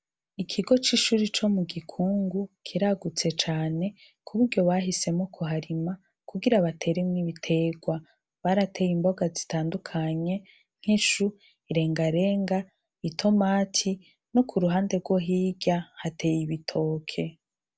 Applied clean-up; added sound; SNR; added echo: none; none; none; none.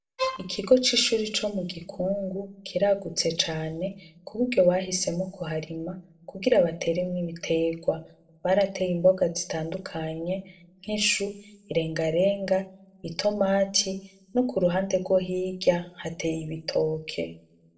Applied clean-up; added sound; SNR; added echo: neural separator model SepFormer DNS4.